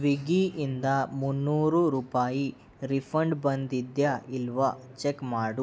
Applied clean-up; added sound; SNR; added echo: none; none; none; none.